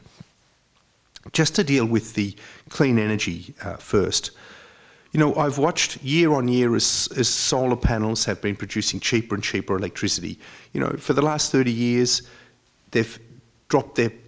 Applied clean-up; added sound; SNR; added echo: none; none; none; none.